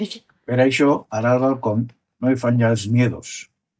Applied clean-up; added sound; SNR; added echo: neural mask model DeepFilterNet 3.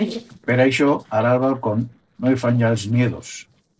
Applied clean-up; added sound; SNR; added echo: neural separator model SepFormer DNS4.